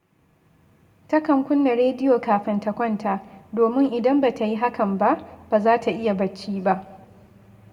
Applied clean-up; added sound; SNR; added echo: none; none; none; reverberation time 2.2 s.